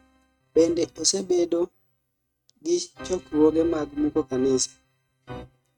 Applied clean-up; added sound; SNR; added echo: neural mask model RNNoise.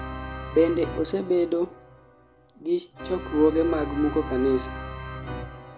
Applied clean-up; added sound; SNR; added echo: none; Organ; 10 dB; none.